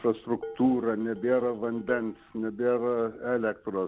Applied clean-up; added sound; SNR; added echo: none; Dishes, pots, and pans; 16 dB; none.